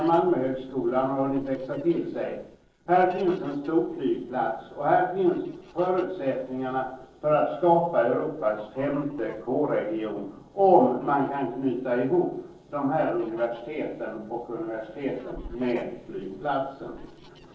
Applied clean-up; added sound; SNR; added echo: neural separator model SepFormer DNS4.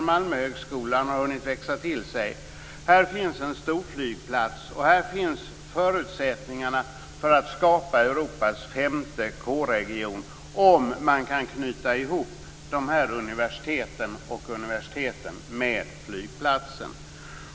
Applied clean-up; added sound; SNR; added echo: none; none; none; none.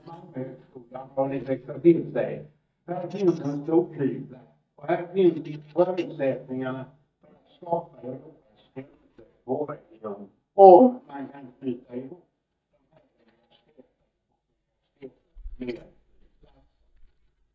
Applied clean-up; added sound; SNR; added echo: neural mask model DeepFilterNet 3.